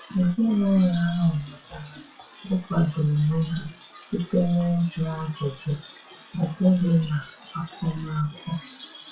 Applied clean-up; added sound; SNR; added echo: classical method WPE with log-MMSE.